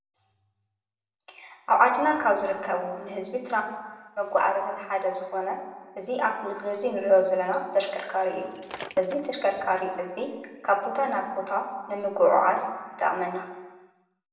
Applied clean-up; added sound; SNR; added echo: none; Shatter; 15 dB; reverberation time 1.1 s.